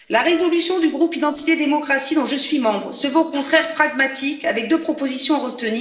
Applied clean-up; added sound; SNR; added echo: neural separator model SepFormer DNS4.